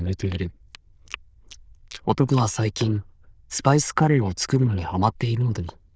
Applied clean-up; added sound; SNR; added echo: neural diffusion model UNIVERSE++.